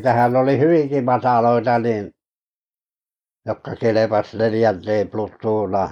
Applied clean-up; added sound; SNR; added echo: neural mask model Resemble Enhance denoiser.